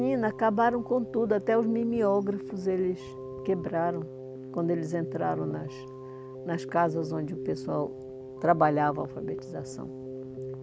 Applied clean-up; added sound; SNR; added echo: none; Keyboard (musical); 10 dB; none.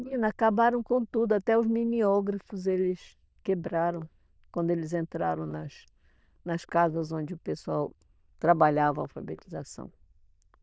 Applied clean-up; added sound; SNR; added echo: neural diffusion model UNIVERSE++.